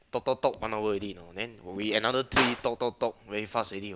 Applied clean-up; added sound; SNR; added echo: none; Clapping; -2 dB; none.